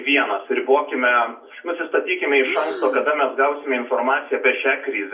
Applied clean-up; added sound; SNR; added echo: none; Breathing; 15 dB; reverberation time 0.2 s.